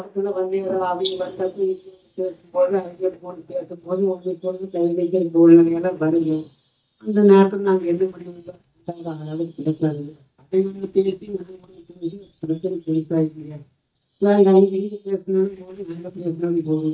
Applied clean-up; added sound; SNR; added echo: neural mask model DeepFilterNet 3.